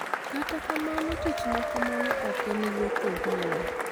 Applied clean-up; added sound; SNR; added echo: none; Applause / Crowd / Cheering; -3 dB; none.